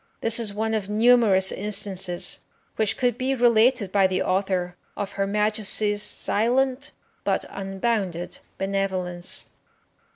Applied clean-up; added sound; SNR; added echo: none; none; none; none.